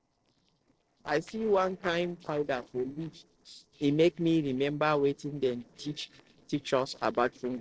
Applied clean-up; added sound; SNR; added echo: neural separator model SepFormer DNS4.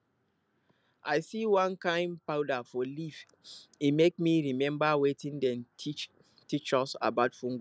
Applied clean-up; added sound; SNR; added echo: none; none; none; none.